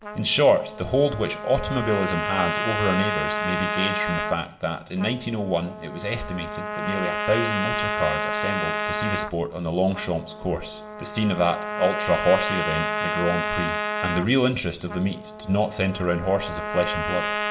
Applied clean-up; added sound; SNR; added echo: none; Trumpet; 4 dB; reverberation time 1.6 s.